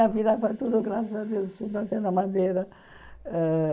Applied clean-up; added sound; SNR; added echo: neural mask model Resemble Enhance denoiser.